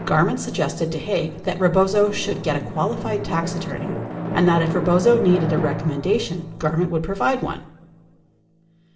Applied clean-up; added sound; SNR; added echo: none; Drum; 9 dB; reverberation time 0.6 s.